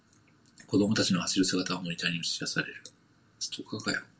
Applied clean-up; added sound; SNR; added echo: none; none; none; reverberation time 0.2 s.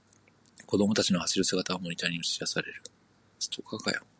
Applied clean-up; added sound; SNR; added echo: none; none; none; none.